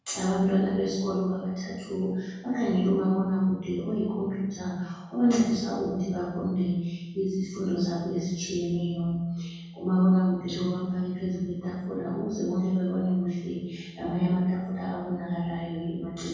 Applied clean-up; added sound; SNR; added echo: none; none; none; reverberation time 1.3 s.